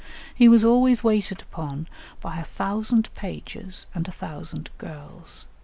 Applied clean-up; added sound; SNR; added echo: none; none; none; none.